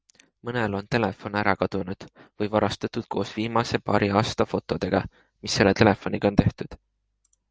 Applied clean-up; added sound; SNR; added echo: none; none; none; none.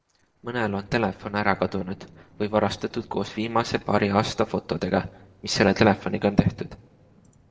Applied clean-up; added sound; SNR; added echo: neural separator model SepFormer DNS4.